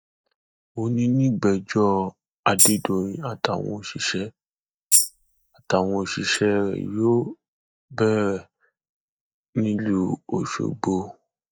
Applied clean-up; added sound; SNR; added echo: neural mask model DeepFilterNet 3.